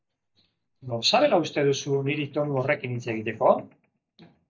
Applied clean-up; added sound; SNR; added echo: neural mask model DeepFilterNet 3.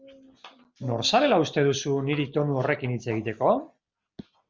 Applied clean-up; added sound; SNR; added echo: none; none; none; none.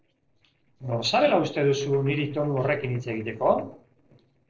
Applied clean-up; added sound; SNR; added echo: neural separator model SepFormer DNS4.